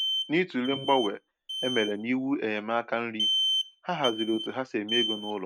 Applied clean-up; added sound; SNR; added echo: neural mask model RNNoise.